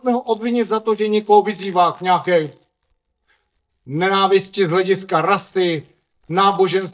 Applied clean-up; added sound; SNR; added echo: neural mask model DeepFilterNet 3.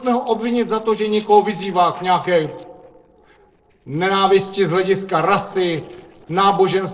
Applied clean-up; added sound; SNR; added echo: neural separator model SepFormer DNS4.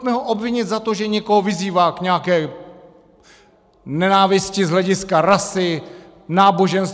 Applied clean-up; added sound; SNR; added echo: none; none; none; none.